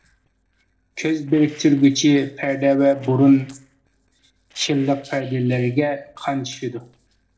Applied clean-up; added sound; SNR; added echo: neural separator model SepFormer DNS4.